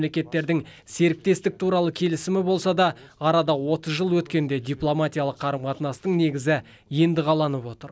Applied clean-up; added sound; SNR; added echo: none; none; none; none.